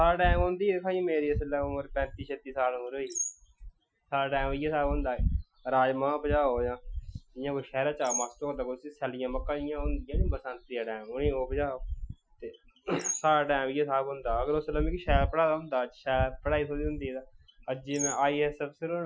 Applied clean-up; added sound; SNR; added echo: classical method Wiener filter.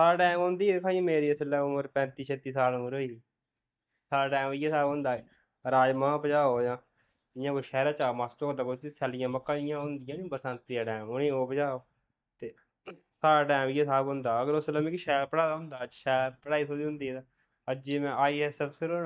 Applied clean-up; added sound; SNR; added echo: neural mask model DeepFilterNet 3.